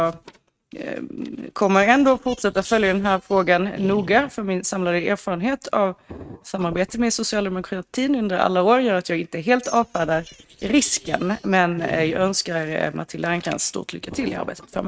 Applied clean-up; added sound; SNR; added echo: neural mask model RNNoise.